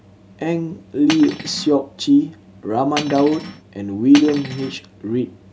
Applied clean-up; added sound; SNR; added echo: none; Cutlery, silverware; 11 dB; none.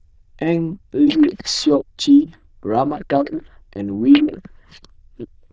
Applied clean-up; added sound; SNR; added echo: neural diffusion model UNIVERSE++.